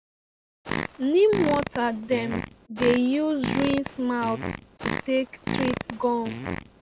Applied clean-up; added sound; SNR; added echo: none; Fart; 6 dB; none.